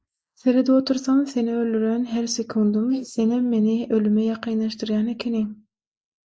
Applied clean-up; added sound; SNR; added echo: neural mask model Resemble Enhance denoiser.